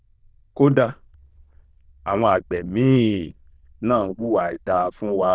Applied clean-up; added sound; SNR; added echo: neural diffusion model UNIVERSE++.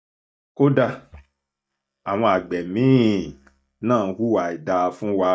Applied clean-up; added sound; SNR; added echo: neural mask model DeepFilterNet 3.